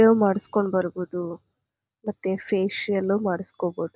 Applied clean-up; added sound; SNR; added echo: none; none; none; none.